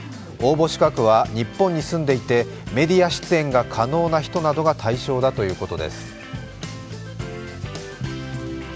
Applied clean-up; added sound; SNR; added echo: none; none; none; none.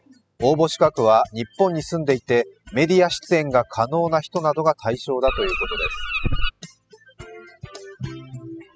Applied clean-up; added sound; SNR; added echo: classical method spectral subtraction.